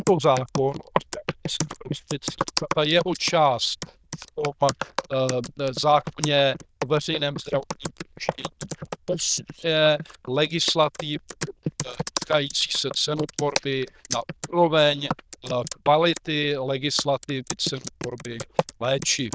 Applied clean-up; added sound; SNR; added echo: neural diffusion model UNIVERSE++.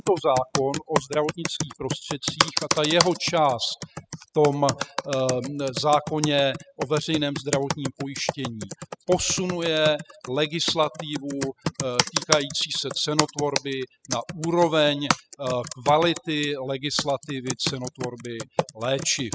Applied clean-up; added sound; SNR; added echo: classical method spectral subtraction.